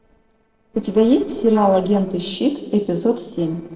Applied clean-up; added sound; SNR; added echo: neural separator model SepFormer DNS4.